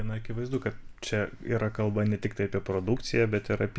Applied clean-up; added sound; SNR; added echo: none; none; none; none.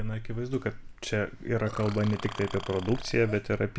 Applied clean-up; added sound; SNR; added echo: none; Burping, eructation; 13 dB; none.